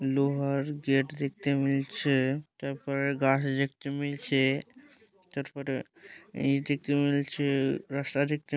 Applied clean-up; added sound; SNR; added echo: none; none; none; none.